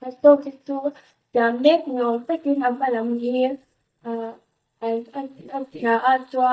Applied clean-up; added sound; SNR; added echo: neural mask model DeepFilterNet 3.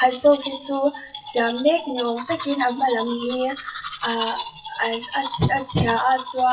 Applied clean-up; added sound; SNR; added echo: classical method WPE with log-MMSE.